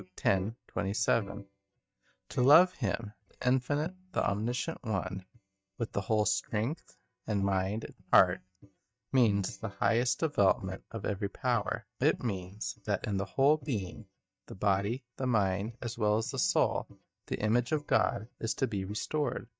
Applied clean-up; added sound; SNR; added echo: neural mask model DeepFilterNet 3.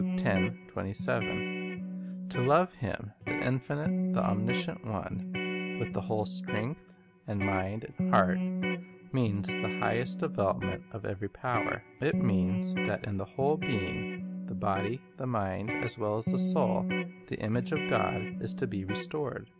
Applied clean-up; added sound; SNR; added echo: none; Electric guitar; 2 dB; none.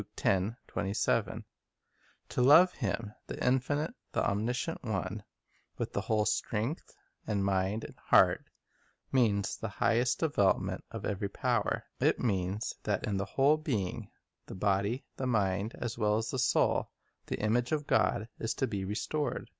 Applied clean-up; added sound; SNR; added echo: none; none; none; none.